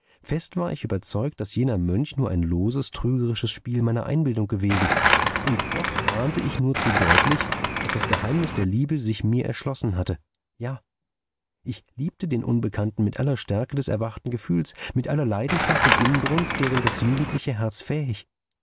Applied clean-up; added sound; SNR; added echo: none; Skateboard; -2 dB; none.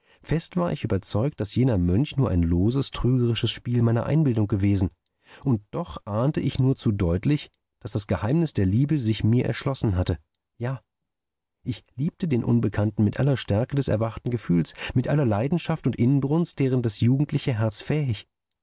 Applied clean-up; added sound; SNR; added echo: none; none; none; none.